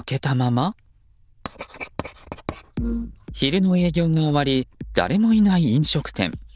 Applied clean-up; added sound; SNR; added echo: neural diffusion model UNIVERSE++.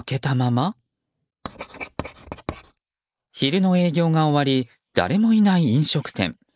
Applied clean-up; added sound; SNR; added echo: neural mask model Resemble Enhance denoiser.